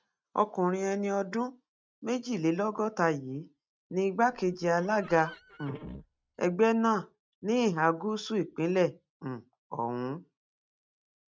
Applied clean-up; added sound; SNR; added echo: neural mask model RNNoise.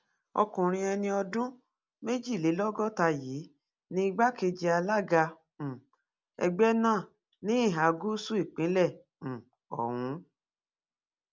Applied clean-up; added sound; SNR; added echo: none; none; none; none.